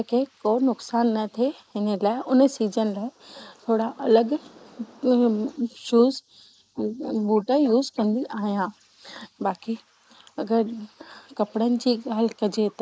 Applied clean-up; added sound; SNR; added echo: neural mask model Resemble Enhance denoiser.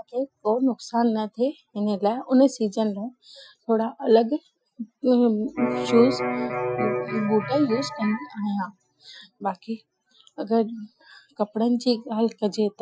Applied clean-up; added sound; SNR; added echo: classical method Wiener filter.